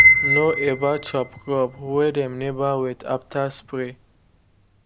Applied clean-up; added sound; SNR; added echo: none; Piano; 0 dB; none.